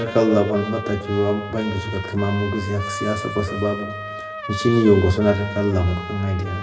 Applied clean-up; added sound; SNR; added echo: none; Trumpet; 11 dB; reverberation time 1.0 s.